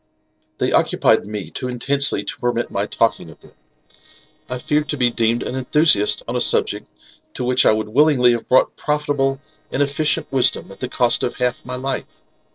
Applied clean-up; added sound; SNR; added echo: neural separator model SepFormer DNS4.